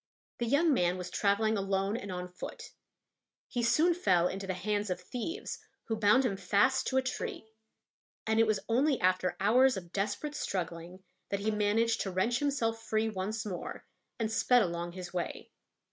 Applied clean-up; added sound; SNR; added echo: neural mask model RNNoise.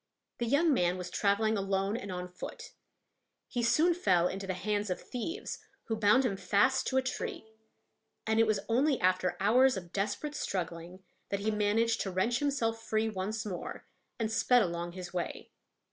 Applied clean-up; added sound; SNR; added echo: none; Bowed string instrument; 18 dB; none.